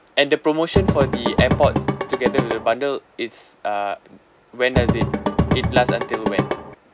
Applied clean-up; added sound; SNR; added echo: none; Drum / Drum kit; -2 dB; none.